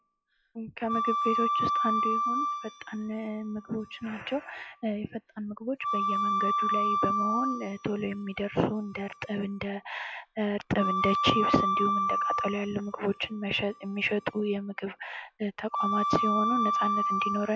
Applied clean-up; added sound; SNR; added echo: classical method log-MMSE.